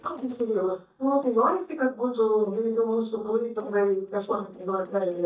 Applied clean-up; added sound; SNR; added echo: neural mask model DeepFilterNet 3.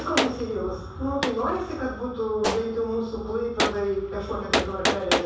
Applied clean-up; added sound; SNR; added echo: none; Gunshot, gunfire; 2 dB; reverberation time 0.7 s.